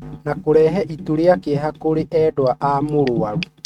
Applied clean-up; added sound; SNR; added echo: neural mask model RNNoise.